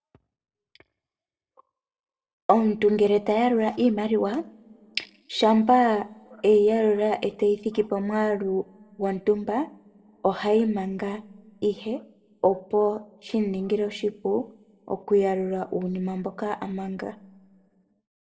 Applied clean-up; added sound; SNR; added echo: none; none; none; reverberation time 1.0 s.